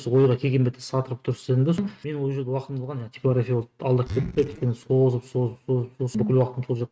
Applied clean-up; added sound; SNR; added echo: neural mask model RNNoise.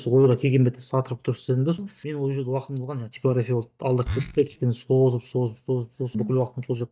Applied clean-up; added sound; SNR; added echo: neural mask model DeepFilterNet 3.